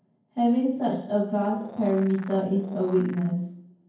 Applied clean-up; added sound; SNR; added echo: none; Animal; 19 dB; reverberation time 0.9 s.